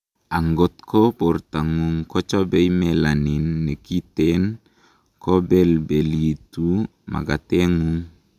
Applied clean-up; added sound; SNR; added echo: none; none; none; none.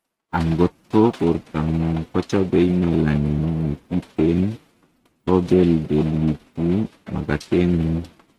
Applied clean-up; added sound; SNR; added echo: neural mask model RNNoise.